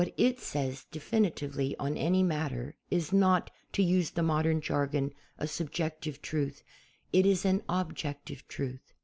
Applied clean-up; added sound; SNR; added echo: none; none; none; none.